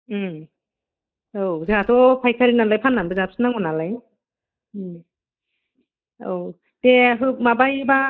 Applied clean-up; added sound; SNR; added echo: neural mask model DeepFilterNet 3.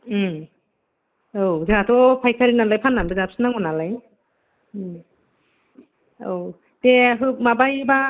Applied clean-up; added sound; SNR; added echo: neural mask model Resemble Enhance denoiser.